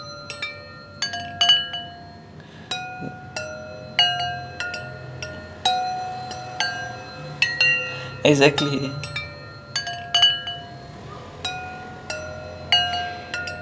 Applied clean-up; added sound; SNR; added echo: none; Chime; -3 dB; none.